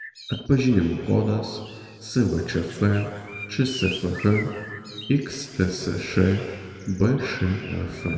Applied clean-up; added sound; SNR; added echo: none; Bird; 17 dB; reverberation time 2.3 s.